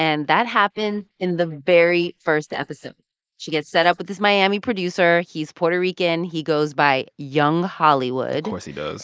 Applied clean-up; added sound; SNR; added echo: neural mask model Resemble Enhance denoiser.